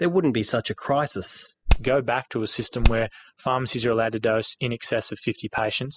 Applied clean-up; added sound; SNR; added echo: classical method spectral subtraction.